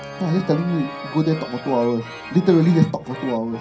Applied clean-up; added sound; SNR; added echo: none; Organ; 14 dB; reverberation time 0.3 s.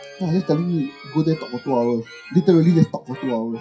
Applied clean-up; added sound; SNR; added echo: classical method WPE with log-MMSE.